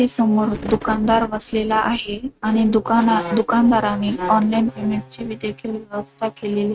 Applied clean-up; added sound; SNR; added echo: neural mask model RNNoise.